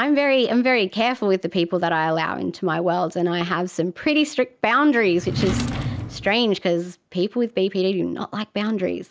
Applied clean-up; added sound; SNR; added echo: none; Drawer open or close; 6 dB; none.